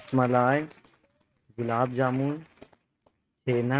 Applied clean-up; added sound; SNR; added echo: neural mask model RNNoise.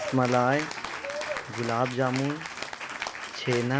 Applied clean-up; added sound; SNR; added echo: none; Applause / Cheering; 7 dB; none.